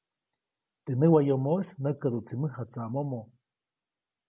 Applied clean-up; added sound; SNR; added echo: none; none; none; none.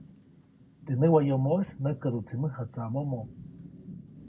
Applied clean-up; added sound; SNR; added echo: none; Rain / Thunderstorm; 18 dB; reverberation time 0.3 s.